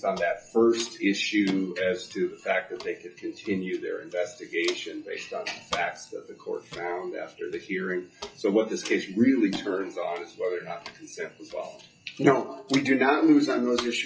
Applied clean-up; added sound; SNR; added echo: classical method WPE with log-MMSE.